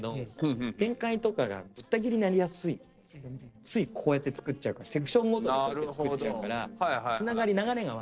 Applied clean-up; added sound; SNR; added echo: neural separator model SepFormer DNS4.